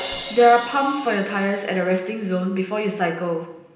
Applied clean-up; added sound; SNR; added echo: none; Crash cymbal; 16 dB; reverberation time 0.9 s.